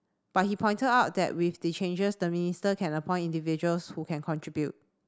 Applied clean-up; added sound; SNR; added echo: none; none; none; none.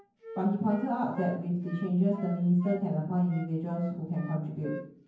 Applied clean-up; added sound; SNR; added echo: none; Wind instrument, woodwind instrument; 17 dB; reverberation time 0.9 s.